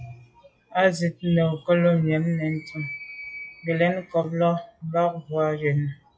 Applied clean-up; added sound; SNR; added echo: classical method log-MMSE.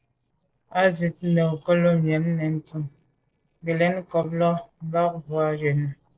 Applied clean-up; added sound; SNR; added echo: neural separator model SepFormer DNS4.